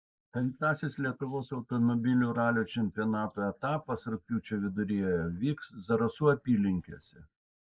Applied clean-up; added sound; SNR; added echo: neural mask model Resemble Enhance denoiser.